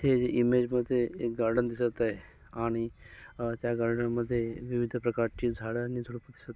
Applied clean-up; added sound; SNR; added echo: none; none; none; none.